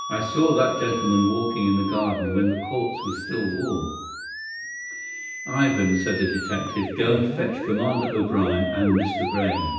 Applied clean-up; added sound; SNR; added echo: none; Musical instrument; 7 dB; reverberation time 0.9 s.